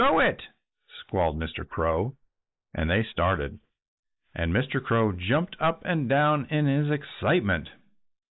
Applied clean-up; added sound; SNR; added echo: neural mask model Resemble Enhance denoiser.